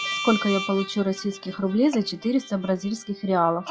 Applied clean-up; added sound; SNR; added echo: classical method log-MMSE.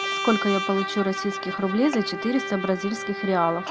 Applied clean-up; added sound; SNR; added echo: none; Trumpet; 6 dB; none.